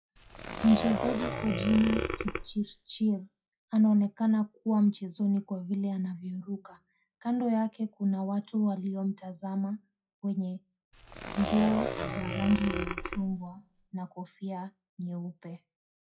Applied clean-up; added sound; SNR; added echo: classical method WPE with log-MMSE.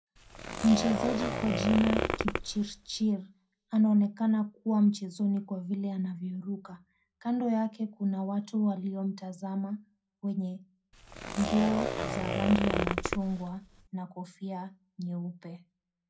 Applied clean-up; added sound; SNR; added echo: none; Zipper (clothing); 3 dB; reverberation time 0.2 s.